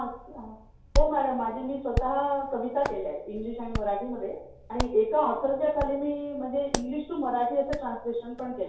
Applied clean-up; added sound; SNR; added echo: none; Hands; 5 dB; reverberation time 2.4 s.